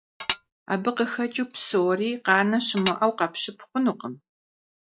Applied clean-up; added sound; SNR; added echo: classical method log-MMSE.